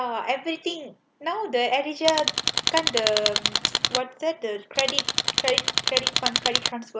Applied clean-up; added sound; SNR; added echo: none; Tools; -3 dB; none.